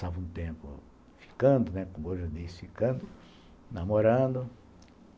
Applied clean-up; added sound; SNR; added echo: none; none; none; none.